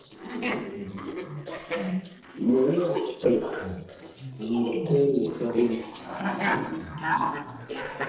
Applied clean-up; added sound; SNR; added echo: neural separator model SepFormer DNS4.